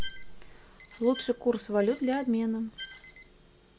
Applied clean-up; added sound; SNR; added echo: none; Bowed string instrument + Alarm; 15 dB; none.